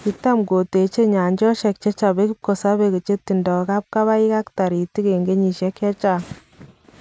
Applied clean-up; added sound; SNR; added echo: none; none; none; none.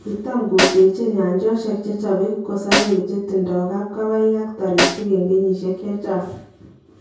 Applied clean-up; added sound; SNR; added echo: none; Snare drum; 4 dB; reverberation time 0.6 s.